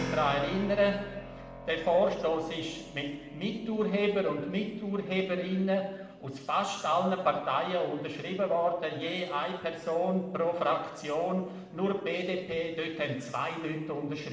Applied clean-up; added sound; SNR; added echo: none; Keyboard (musical); 16 dB; reverberation time 0.9 s.